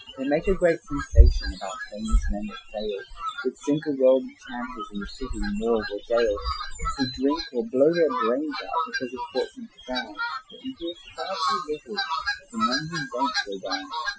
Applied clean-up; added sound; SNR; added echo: classical method Wiener filter.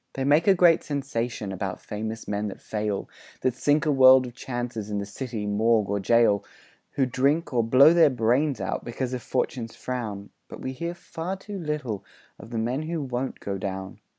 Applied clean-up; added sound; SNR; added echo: none; none; none; none.